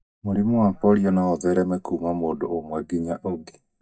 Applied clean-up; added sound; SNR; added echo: neural mask model DeepFilterNet 3.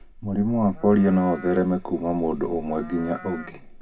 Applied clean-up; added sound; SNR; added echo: none; Livestock, farm animals, working animals; 16 dB; reverberation time 0.2 s.